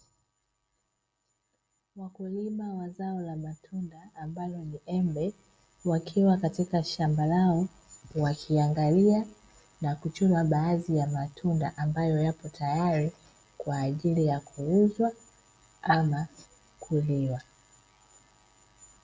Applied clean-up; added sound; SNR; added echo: none; none; none; none.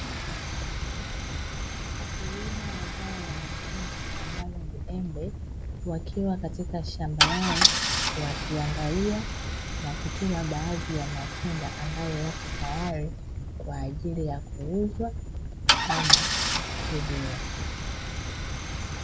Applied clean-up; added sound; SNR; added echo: none; Idling / Engine starting / Car + Animal; -4 dB; none.